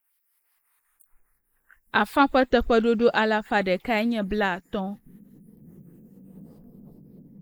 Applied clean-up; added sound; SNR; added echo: neural mask model Resemble Enhance denoiser.